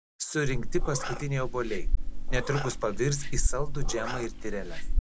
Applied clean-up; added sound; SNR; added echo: none; Meow; -4 dB; none.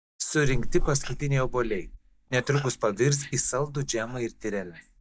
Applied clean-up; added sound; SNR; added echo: neural mask model DeepFilterNet 3.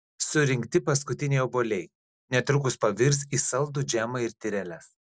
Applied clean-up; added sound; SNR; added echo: none; none; none; none.